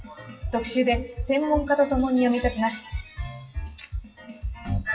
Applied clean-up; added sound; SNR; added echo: classical method WPE with log-MMSE.